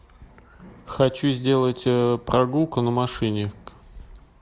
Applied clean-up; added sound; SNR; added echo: none; none; none; none.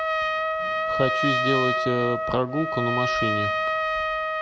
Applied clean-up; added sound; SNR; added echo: none; Trumpet; -3 dB; none.